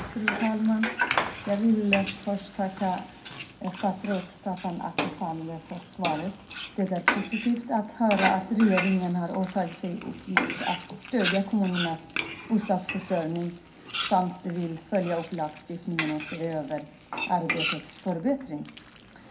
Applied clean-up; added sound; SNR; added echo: none; Frying (food); 6 dB; reverberation time 0.3 s.